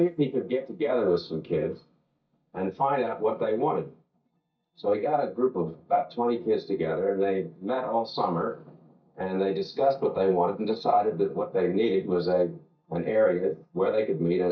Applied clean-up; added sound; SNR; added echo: neural mask model DeepFilterNet 3.